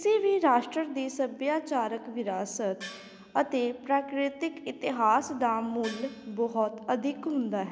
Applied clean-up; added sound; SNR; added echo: none; Gong; 17 dB; none.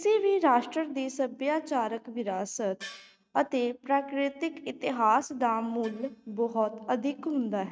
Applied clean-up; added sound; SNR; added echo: neural mask model RNNoise.